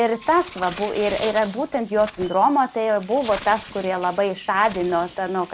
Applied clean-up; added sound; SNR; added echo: none; Bird; 15 dB; none.